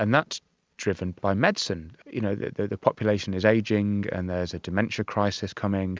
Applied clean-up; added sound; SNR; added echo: none; none; none; none.